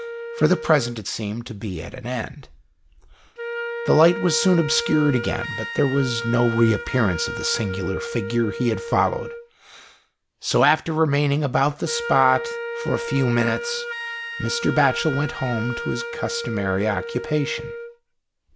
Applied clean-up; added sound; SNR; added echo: none; Wind instrument, woodwind instrument; 9 dB; none.